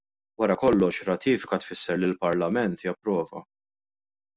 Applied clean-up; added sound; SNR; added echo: none; none; none; none.